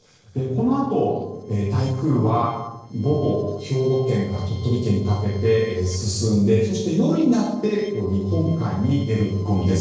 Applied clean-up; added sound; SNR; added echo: neural separator model SepFormer DNS4.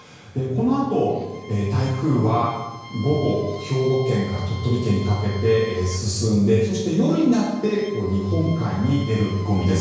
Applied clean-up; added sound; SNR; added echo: none; Bowed string instrument; 20 dB; reverberation time 1.0 s.